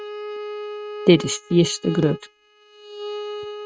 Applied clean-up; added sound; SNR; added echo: neural mask model RNNoise.